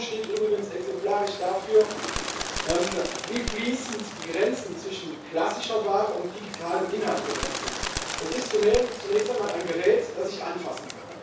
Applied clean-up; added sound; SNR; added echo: none; Bird; 8 dB; reverberation time 0.6 s.